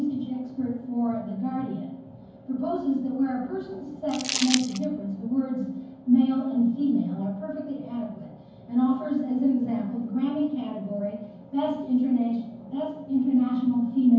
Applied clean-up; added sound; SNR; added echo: none; Crumpling, crinkling; 4 dB; reverberation time 0.9 s.